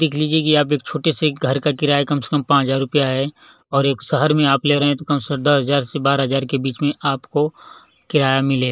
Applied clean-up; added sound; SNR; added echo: neural mask model Resemble Enhance denoiser.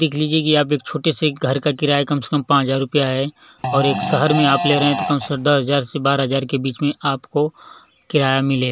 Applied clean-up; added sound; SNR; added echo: none; Fart; 5 dB; none.